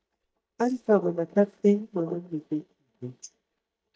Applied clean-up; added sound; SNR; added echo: neural mask model DeepFilterNet 3.